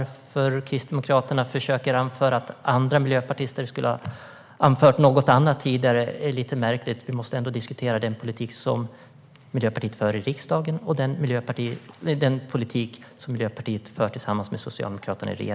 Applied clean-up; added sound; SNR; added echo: none; none; none; none.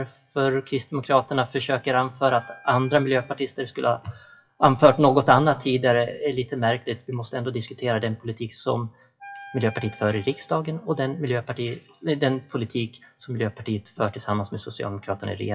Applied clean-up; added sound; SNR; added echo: classical method WPE with log-MMSE.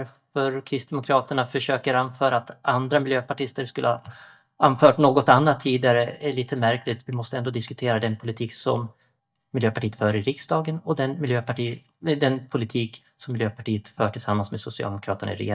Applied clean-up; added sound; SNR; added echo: neural mask model DeepFilterNet 3.